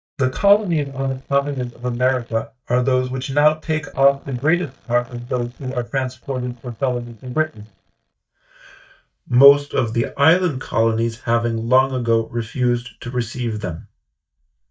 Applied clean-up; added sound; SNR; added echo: neural mask model DeepFilterNet 3.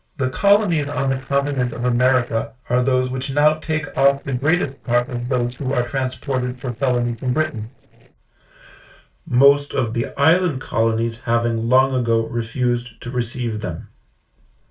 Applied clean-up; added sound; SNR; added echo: neural separator model SepFormer DNS4.